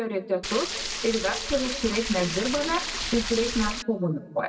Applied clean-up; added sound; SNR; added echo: none; Stream; 4 dB; reverberation time 1.5 s.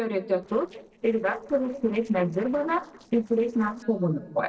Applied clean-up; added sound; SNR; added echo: neural separator model SepFormer DNS4.